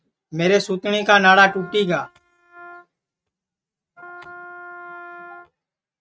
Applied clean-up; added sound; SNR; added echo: neural mask model RNNoise.